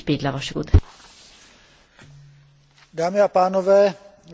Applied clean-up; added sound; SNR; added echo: none; none; none; none.